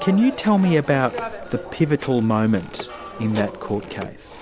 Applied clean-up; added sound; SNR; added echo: none; Telephone; 12 dB; none.